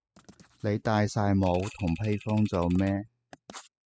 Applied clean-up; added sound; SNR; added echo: classical method spectral subtraction.